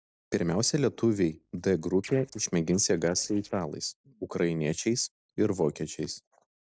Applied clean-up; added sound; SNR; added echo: neural separator model SepFormer DNS4.